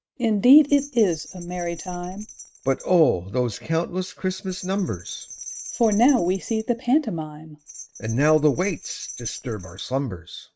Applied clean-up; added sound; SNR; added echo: neural mask model RNNoise.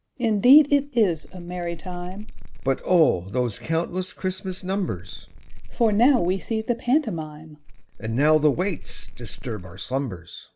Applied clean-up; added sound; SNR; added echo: none; Bell; 6 dB; none.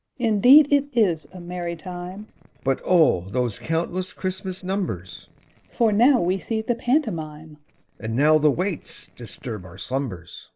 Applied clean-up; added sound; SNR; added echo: neural separator model SepFormer DNS4.